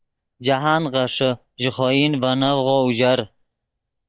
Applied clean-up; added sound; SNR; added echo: neural mask model DeepFilterNet 3.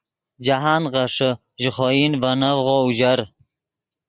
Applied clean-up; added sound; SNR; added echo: none; none; none; none.